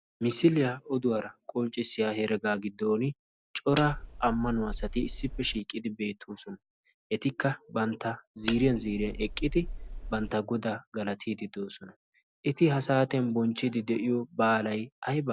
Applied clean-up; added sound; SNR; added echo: none; Cutlery, silverware; 5 dB; none.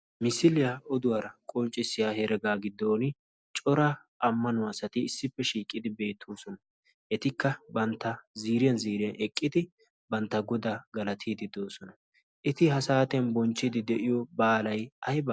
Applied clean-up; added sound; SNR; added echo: none; none; none; none.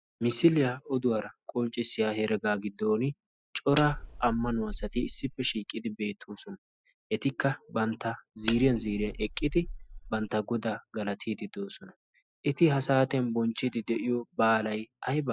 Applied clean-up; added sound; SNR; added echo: classical method spectral subtraction.